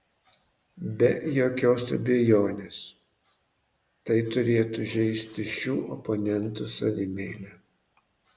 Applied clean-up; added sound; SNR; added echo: none; none; none; none.